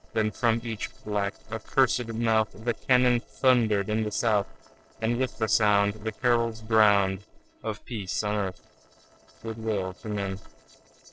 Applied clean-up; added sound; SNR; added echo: neural separator model SepFormer DNS4.